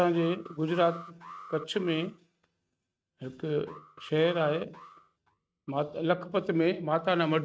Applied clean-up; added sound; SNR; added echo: neural mask model RNNoise.